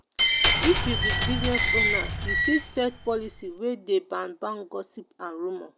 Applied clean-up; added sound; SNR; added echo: none; Glass; -4 dB; none.